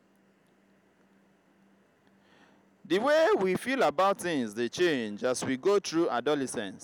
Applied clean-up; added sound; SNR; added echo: none; none; none; none.